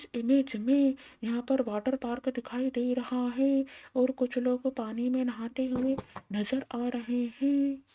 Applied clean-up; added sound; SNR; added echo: neural mask model RNNoise.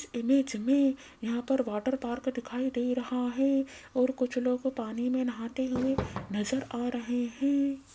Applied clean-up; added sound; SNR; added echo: none; Fireworks; 9 dB; none.